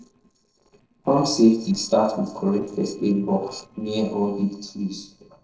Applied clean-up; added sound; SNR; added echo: neural separator model SepFormer DNS4.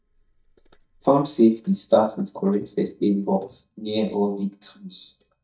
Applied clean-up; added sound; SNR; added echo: neural mask model DeepFilterNet 3.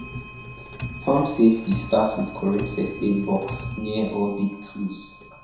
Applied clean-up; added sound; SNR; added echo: none; Clock; 8 dB; reverberation time 0.7 s.